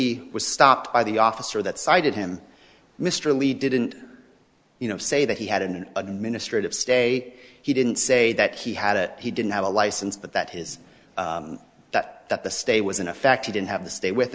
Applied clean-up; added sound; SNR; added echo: none; none; none; none.